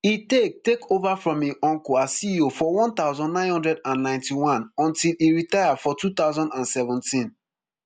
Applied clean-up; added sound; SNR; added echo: none; none; none; none.